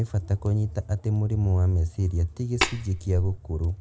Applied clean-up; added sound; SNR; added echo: none; Tap; 5 dB; none.